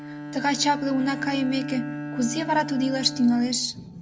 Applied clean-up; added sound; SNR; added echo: none; Bowed string instrument; 9 dB; none.